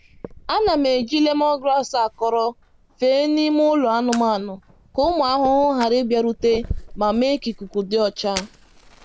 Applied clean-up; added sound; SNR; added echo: none; Fire; 17 dB; none.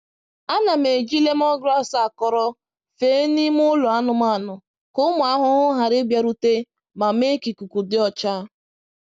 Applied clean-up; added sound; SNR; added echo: none; none; none; none.